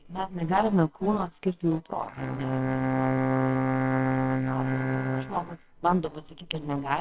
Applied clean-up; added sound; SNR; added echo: neural separator model SepFormer WHAMR!.